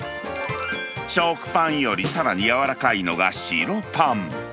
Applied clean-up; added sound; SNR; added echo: none; Snare drum; 11 dB; none.